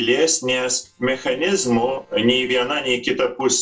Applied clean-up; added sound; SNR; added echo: neural separator model SepFormer DNS4.